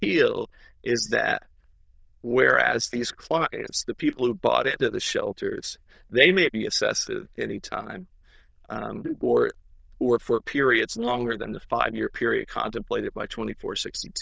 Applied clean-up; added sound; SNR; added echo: neural diffusion model UNIVERSE++.